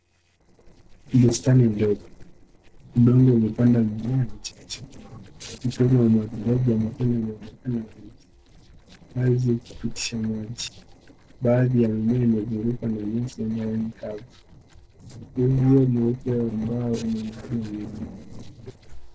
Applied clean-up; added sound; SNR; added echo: neural separator model SepFormer DNS4.